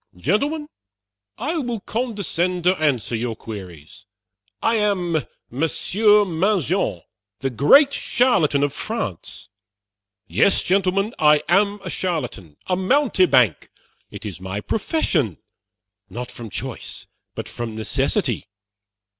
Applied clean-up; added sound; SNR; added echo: none; none; none; none.